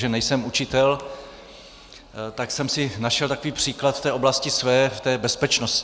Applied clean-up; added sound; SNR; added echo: none; none; none; none.